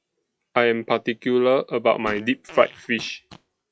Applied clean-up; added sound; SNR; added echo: classical method log-MMSE.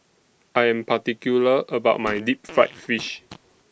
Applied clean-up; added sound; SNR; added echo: none; Fart; 19 dB; none.